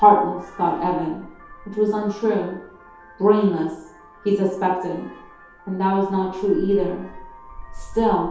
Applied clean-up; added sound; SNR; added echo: none; Vehicle horn, car horn, honking; 18 dB; reverberation time 0.8 s.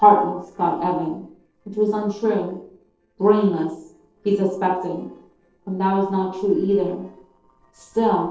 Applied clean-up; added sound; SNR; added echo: neural separator model SepFormer DNS4.